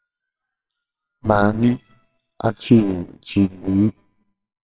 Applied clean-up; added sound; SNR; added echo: neural separator model SepFormer WHAMR!.